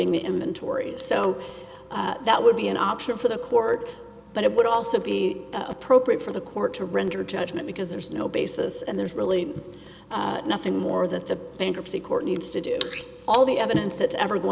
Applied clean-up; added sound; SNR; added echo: none; none; none; none.